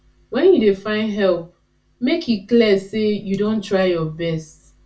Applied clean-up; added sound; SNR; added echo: none; none; none; reverberation time 0.2 s.